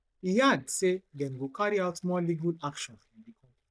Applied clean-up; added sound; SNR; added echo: neural mask model DeepFilterNet 3.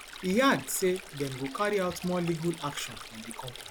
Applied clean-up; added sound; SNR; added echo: none; Stream; 14 dB; none.